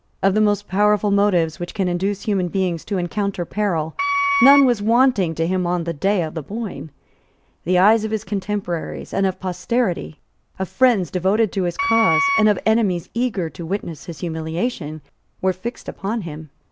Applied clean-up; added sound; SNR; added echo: none; Wind instrument, woodwind instrument; 2 dB; none.